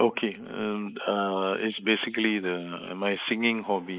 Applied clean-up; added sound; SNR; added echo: neural mask model Resemble Enhance denoiser.